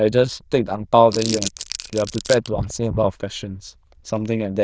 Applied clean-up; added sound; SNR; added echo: neural diffusion model UNIVERSE++.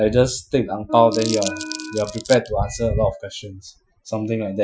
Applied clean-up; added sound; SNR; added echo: classical method Wiener filter.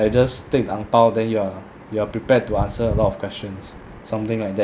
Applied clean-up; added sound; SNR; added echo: none; none; none; none.